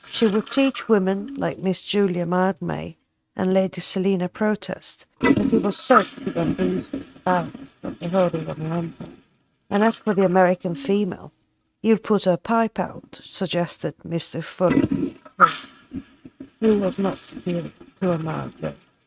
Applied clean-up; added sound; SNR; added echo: neural mask model RNNoise.